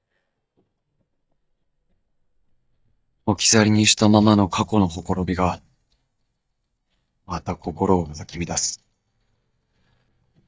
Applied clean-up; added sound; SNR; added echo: neural mask model DeepFilterNet 3.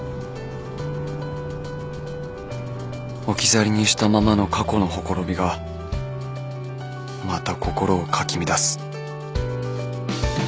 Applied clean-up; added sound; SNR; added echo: none; none; none; none.